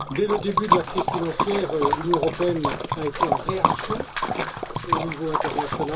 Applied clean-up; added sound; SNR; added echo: none; Liquid; -2 dB; reverberation time 0.2 s.